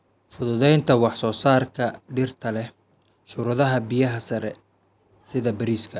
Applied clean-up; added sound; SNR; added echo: none; none; none; none.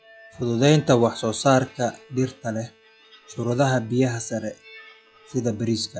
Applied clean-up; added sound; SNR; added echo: classical method log-MMSE.